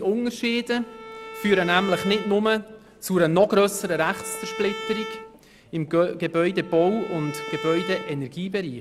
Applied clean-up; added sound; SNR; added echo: none; Bowed string instrument; 13 dB; none.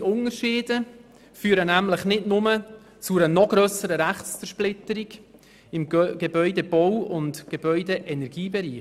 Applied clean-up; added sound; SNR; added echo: none; none; none; none.